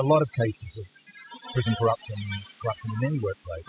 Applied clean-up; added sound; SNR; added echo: classical method spectral subtraction.